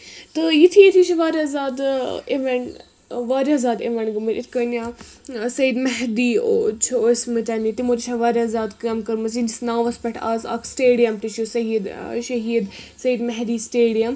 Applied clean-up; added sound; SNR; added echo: none; none; none; reverberation time 0.3 s.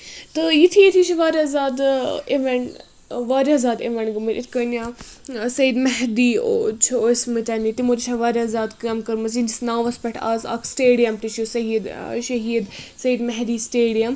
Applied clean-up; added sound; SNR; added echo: none; none; none; none.